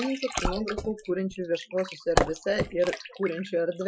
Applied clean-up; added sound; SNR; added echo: classical method Wiener filter.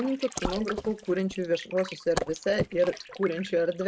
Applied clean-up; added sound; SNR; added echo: neural mask model RNNoise.